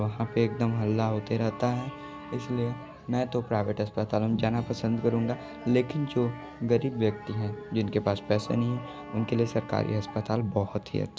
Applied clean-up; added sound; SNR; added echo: none; Wind instrument, woodwind instrument + Piano; 15 dB; none.